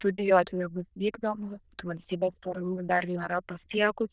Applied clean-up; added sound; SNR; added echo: neural diffusion model UNIVERSE++.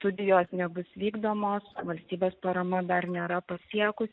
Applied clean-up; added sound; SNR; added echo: neural mask model Resemble Enhance denoiser.